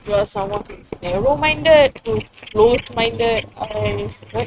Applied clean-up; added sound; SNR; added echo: neural mask model RNNoise.